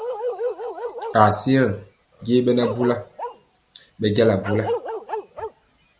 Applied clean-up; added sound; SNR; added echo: none; Bark; 8 dB; none.